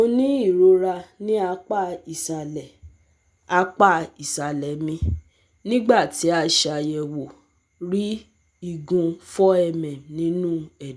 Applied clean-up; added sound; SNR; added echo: none; none; none; none.